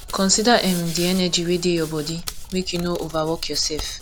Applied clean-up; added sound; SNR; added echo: none; Hands; 12 dB; none.